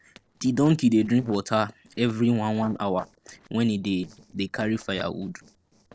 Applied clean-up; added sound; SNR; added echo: neural separator model SepFormer DNS4.